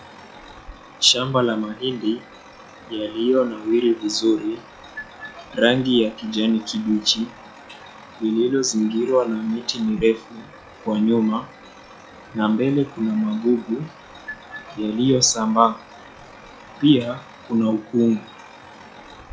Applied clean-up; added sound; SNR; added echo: classical method log-MMSE.